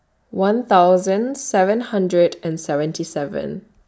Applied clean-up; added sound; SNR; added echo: none; none; none; none.